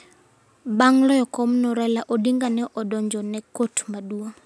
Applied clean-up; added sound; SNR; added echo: none; none; none; none.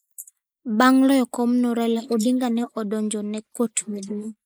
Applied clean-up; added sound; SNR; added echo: neural mask model Resemble Enhance denoiser.